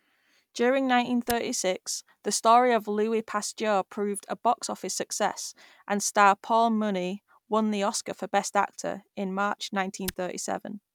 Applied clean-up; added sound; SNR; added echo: none; Tick; 14 dB; none.